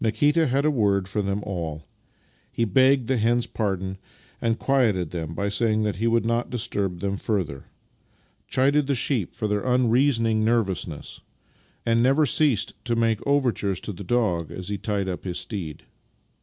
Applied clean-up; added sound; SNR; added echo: none; none; none; none.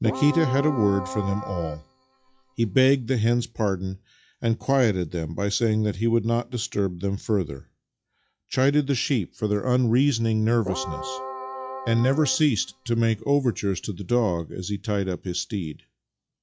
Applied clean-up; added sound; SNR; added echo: classical method log-MMSE.